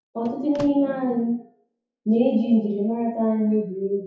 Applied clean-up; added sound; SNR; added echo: classical method WPE with log-MMSE.